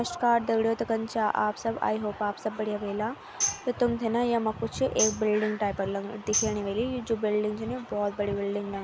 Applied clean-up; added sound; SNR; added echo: none; Tambourine; 8 dB; none.